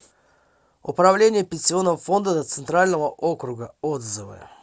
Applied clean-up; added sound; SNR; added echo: none; none; none; none.